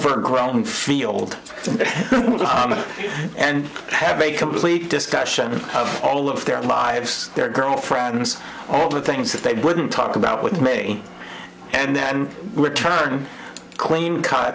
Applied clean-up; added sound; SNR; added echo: none; none; none; none.